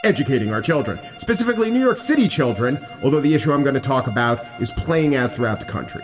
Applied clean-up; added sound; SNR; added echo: none; Bowed string instrument; 19 dB; reverberation time 2.1 s.